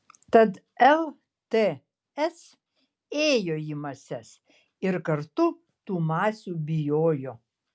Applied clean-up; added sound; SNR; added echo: none; none; none; none.